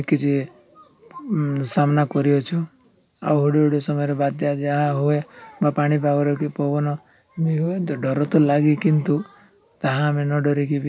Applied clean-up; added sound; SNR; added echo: none; none; none; none.